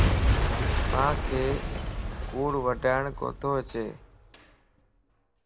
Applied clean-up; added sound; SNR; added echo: none; Shatter / Crushing / Boom; -2 dB; none.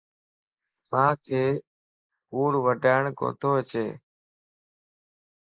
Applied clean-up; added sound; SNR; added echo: neural mask model Resemble Enhance denoiser.